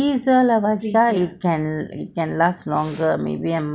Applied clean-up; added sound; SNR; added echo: none; none; none; none.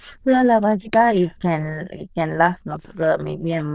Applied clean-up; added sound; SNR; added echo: neural diffusion model UNIVERSE++.